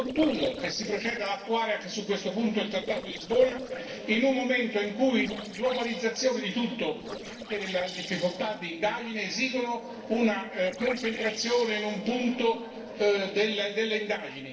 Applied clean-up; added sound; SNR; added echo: neural separator model SepFormer DNS4.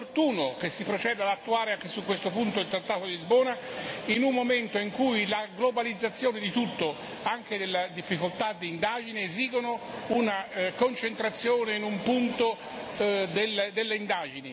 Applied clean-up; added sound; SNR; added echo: none; none; none; none.